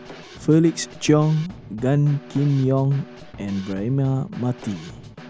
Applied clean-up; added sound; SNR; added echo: none; Snare drum / Drum kit; 18 dB; none.